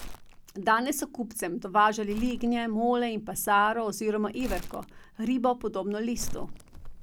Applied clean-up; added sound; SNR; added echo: none; Crumpling, crinkling; 12 dB; none.